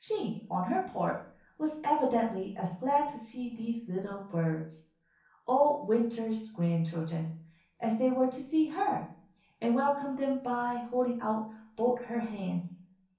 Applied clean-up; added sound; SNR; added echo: none; none; none; reverberation time 0.6 s.